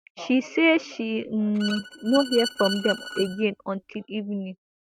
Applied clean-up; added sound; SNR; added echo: neural mask model RNNoise.